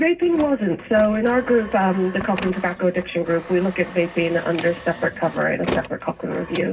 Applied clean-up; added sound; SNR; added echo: none; Printer; 14 dB; reverberation time 0.4 s.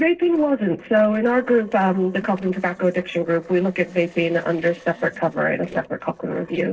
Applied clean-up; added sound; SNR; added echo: neural separator model SepFormer DNS4.